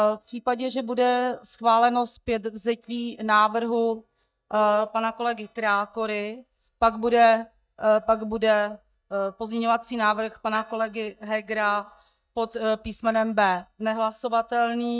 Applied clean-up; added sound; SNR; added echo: neural mask model DeepFilterNet 3.